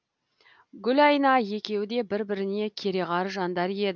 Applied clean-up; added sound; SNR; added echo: none; none; none; none.